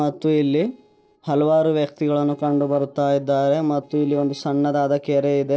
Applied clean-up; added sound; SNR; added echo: neural separator model SepFormer DNS4.